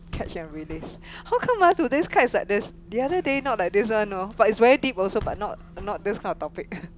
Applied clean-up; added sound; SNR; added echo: none; Bus / Engine; 18 dB; none.